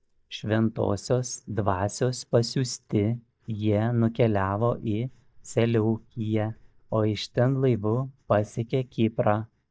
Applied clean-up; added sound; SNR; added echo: neural mask model DeepFilterNet 3.